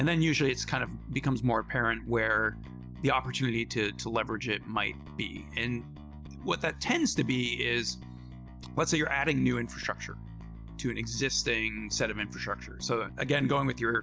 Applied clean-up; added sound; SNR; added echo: none; Bass guitar; 13 dB; none.